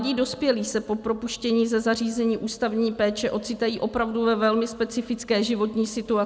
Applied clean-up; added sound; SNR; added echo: none; none; none; none.